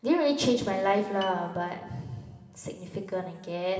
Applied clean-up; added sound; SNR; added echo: none; Piano; 20 dB; reverberation time 2.9 s.